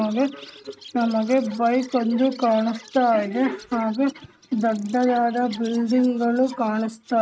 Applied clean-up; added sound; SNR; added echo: neural mask model RNNoise.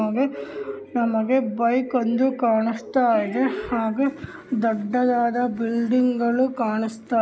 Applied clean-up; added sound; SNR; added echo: none; none; none; none.